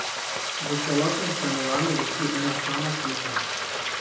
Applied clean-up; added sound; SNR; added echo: none; Frying (food); -1 dB; reverberation time 0.9 s.